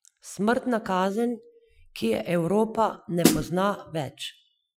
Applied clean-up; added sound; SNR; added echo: classical method Wiener filter.